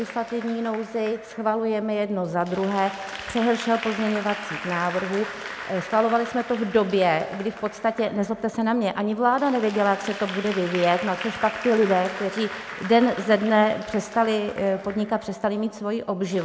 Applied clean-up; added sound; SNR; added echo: none; Applause / Crowd; 13 dB; none.